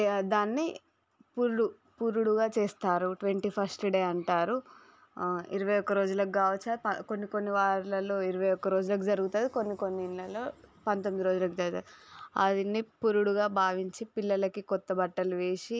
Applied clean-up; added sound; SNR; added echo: none; none; none; none.